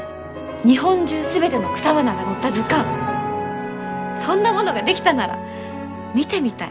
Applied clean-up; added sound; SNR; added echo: none; none; none; none.